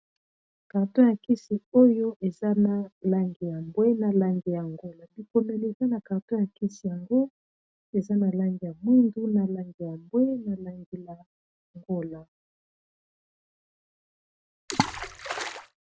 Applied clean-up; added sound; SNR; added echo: none; Water / Splash, splatter; 4 dB; none.